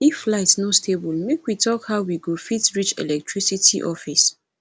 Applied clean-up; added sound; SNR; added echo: none; none; none; none.